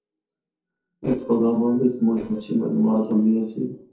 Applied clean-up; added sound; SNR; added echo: neural separator model SepFormer DNS4.